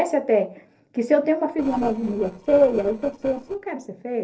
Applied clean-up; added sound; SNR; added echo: neural separator model SepFormer DNS4.